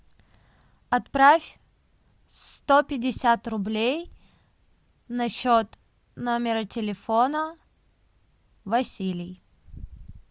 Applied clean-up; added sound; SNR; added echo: none; none; none; none.